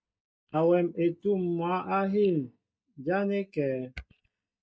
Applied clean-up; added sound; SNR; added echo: neural mask model DeepFilterNet 3.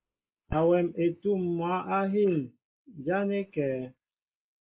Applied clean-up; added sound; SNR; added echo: neural mask model Resemble Enhance denoiser.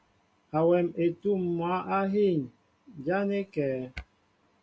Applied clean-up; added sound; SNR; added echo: none; none; none; none.